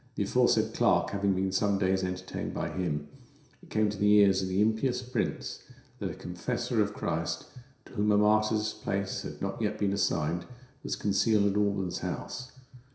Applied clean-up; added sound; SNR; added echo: none; none; none; reverberation time 0.7 s.